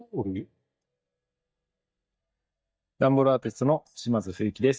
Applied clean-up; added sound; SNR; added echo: neural mask model DeepFilterNet 3.